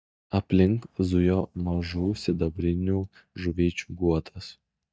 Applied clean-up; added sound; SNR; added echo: neural mask model DeepFilterNet 3.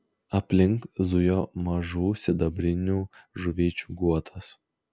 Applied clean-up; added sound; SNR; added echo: none; none; none; none.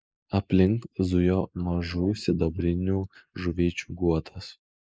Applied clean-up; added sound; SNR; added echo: neural mask model Resemble Enhance denoiser.